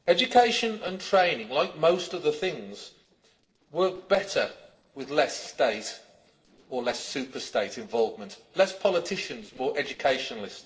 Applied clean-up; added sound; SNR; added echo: neural separator model SepFormer DNS4.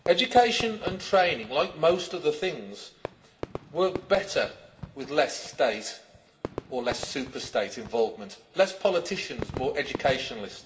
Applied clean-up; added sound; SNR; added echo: none; Fireworks; 14 dB; reverberation time 0.5 s.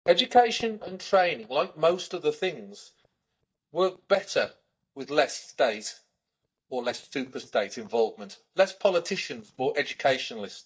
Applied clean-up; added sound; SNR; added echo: neural mask model DeepFilterNet 3.